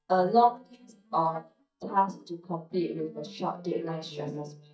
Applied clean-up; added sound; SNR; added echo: neural mask model DeepFilterNet 3.